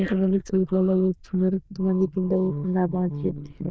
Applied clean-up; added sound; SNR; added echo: neural diffusion model UNIVERSE++.